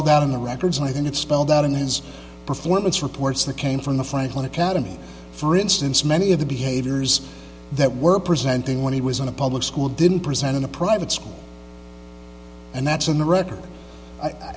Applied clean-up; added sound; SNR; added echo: none; none; none; none.